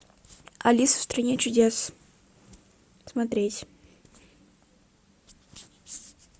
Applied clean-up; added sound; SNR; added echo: none; none; none; none.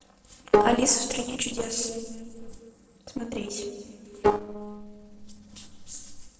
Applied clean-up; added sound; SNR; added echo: neural separator model SepFormer DNS4.